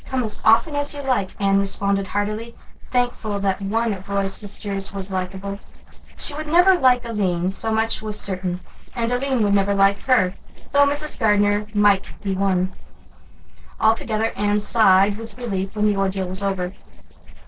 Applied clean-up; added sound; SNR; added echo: neural separator model SepFormer DNS4.